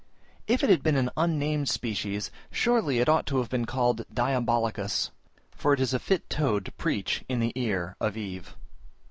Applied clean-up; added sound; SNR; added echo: none; none; none; none.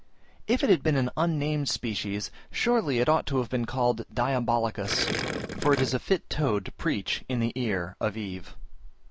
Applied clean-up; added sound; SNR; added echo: none; Gurgling; 4 dB; none.